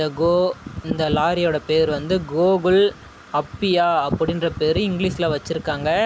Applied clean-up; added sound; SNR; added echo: none; none; none; none.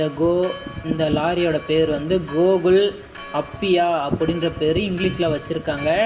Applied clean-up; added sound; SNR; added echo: none; Church bell; 20 dB; reverberation time 1.9 s.